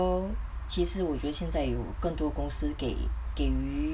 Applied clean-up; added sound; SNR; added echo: none; none; none; none.